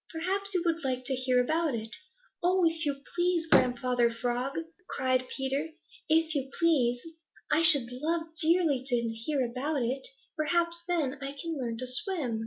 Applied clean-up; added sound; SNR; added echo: none; Slam; 7 dB; none.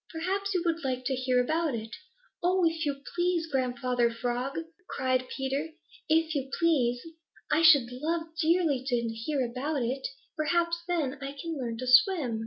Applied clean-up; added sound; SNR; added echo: none; none; none; none.